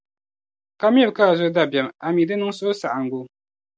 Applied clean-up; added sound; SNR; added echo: none; none; none; none.